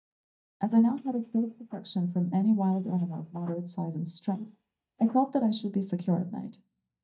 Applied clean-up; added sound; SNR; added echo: neural mask model DeepFilterNet 3.